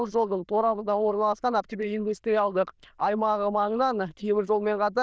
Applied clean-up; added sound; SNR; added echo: neural diffusion model UNIVERSE++.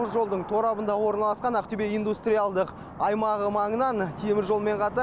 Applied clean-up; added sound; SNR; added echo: none; none; none; none.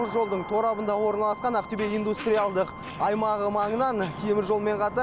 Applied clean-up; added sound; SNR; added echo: none; Brass instrument + Growling; 16 dB; none.